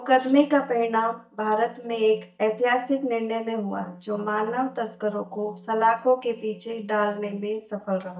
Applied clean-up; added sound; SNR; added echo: neural mask model DeepFilterNet 3.